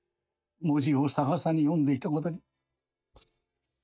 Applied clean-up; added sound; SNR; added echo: neural mask model DeepFilterNet 3.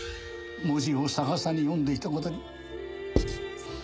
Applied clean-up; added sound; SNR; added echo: none; Writing; 0 dB; none.